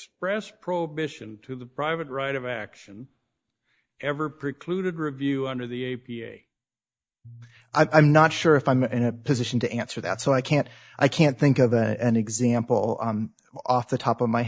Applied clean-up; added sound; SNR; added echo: neural mask model DeepFilterNet 3.